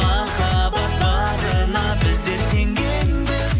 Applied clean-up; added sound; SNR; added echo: none; none; none; none.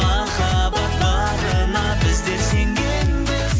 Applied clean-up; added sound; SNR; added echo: none; Bowed string instrument + Wind instrument, woodwind instrument; 19 dB; none.